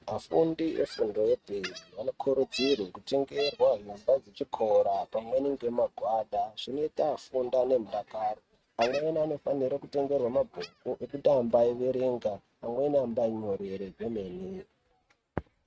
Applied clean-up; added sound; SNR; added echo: neural mask model RNNoise.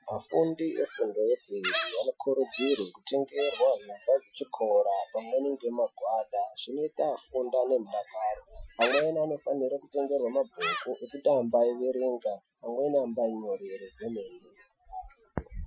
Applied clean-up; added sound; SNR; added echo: classical method Wiener filter.